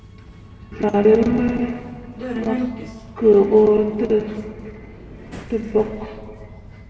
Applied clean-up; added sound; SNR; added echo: none; Subway, metro, underground; 14 dB; reverberation time 2.0 s.